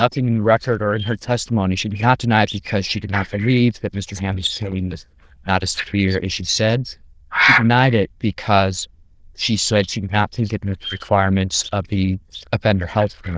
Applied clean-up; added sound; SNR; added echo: neural diffusion model UNIVERSE++.